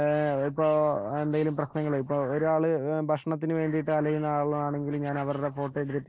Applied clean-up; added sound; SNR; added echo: neural mask model Resemble Enhance denoiser.